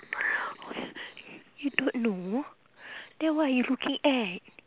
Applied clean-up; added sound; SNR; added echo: none; none; none; none.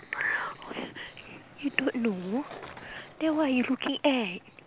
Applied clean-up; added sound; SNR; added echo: none; Skateboard; 19 dB; none.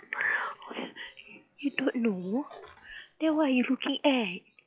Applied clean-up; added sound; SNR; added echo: classical method log-MMSE.